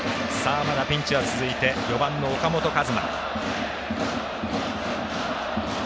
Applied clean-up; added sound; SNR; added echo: none; none; none; none.